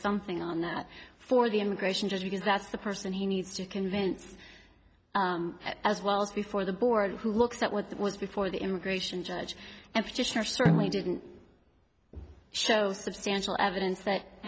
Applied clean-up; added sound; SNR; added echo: none; Snare drum; 0 dB; none.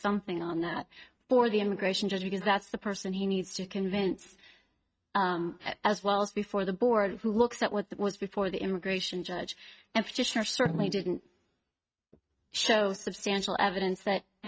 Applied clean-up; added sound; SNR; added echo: neural mask model RNNoise.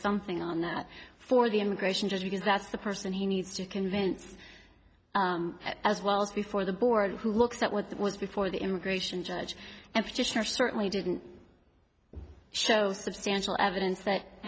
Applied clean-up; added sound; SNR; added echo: none; none; none; none.